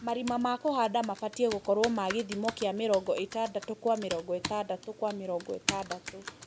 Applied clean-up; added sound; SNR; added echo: none; Computer keyboard; 11 dB; none.